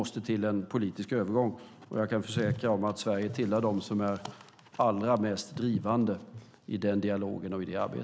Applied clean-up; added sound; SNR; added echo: none; none; none; none.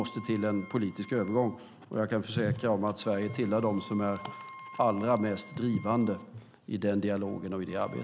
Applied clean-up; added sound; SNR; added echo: none; Wind instrument, woodwind instrument; 20 dB; none.